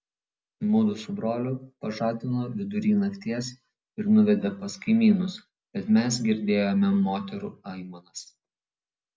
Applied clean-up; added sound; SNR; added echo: none; none; none; none.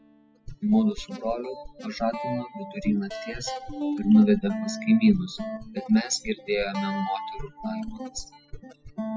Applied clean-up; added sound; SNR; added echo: classical method spectral subtraction.